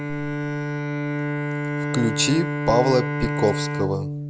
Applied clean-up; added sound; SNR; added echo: none; Bowed string instrument; 1 dB; none.